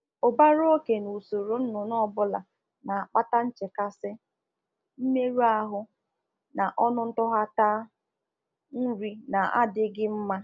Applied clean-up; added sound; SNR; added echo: none; none; none; none.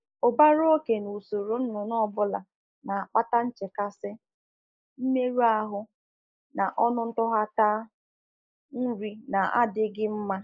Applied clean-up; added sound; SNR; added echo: neural mask model Resemble Enhance denoiser.